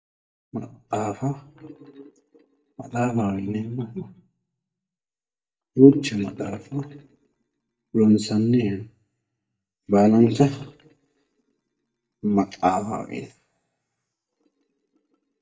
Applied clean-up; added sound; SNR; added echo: neural mask model DeepFilterNet 3.